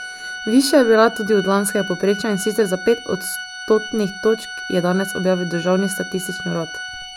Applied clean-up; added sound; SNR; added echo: none; Organ; 12 dB; none.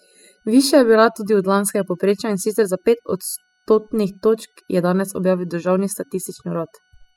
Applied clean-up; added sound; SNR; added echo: classical method spectral subtraction.